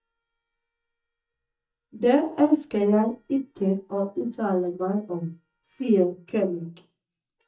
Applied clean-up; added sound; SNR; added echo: neural mask model DeepFilterNet 3.